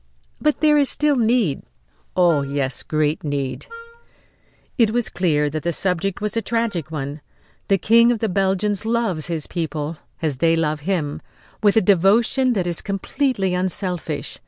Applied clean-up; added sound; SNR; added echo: none; Wind instrument, woodwind instrument; 19 dB; none.